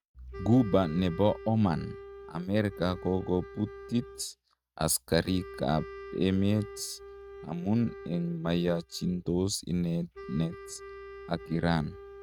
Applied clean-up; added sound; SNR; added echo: neural mask model RNNoise.